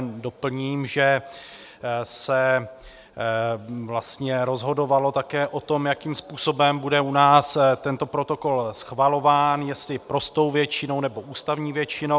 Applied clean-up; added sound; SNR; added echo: none; none; none; none.